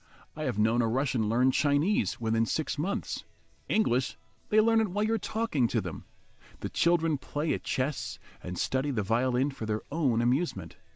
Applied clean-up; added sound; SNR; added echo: none; none; none; none.